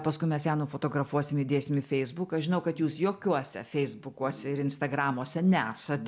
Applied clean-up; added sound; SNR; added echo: none; none; none; none.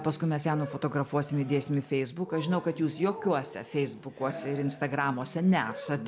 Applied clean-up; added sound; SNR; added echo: none; Cheering; 16 dB; none.